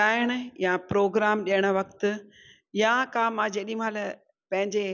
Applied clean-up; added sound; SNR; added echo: none; none; none; none.